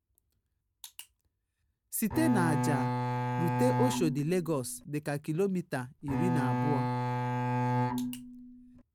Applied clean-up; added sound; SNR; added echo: none; Bowed string instrument; -3 dB; none.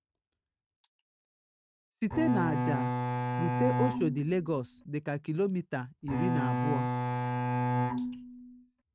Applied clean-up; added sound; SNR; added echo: neural mask model RNNoise.